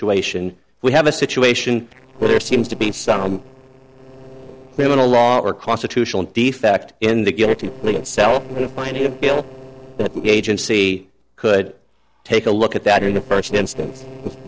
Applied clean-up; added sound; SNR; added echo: neural separator model SepFormer DNS4.